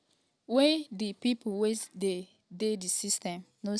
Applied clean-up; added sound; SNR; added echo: none; none; none; none.